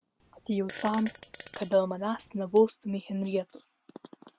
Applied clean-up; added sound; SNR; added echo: none; Fart; 13 dB; none.